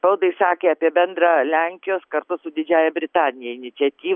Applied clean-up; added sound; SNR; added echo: none; none; none; none.